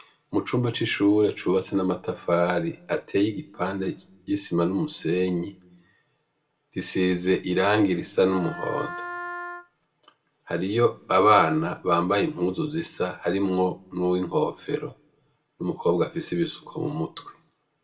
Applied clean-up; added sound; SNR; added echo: none; Wind instrument, woodwind instrument; 10 dB; reverberation time 0.4 s.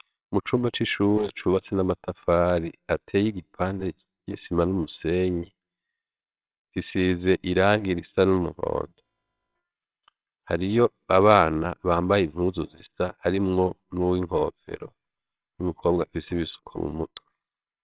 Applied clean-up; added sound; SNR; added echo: neural separator model SepFormer WHAMR!.